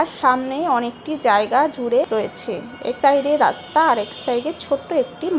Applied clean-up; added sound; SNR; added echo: none; none; none; none.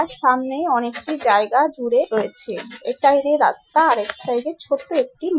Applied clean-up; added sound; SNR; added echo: classical method Wiener filter.